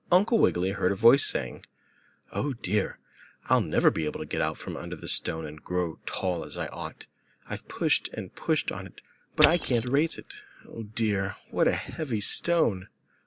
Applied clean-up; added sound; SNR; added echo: none; Crushing; 5 dB; none.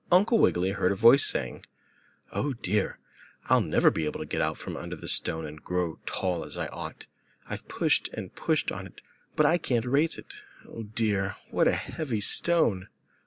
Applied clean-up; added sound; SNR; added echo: none; none; none; none.